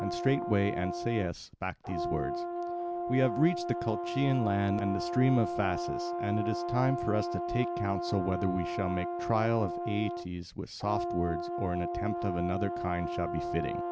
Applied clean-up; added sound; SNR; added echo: none; Brass instrument; 3 dB; none.